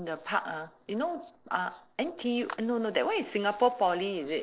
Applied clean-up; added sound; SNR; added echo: neural separator model SepFormer DNS4.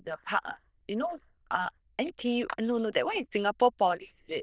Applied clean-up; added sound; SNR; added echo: neural diffusion model UNIVERSE++.